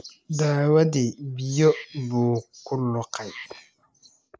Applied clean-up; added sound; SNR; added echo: neural mask model Resemble Enhance denoiser.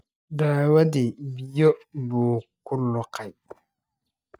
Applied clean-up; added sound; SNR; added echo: neural mask model DeepFilterNet 3.